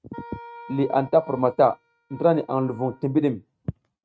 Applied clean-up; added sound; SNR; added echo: neural mask model RNNoise.